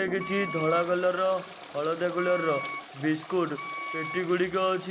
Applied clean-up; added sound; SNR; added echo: none; Wind instrument, woodwind instrument + Toilet flush; 10 dB; none.